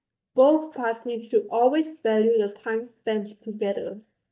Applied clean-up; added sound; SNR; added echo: neural mask model DeepFilterNet 3.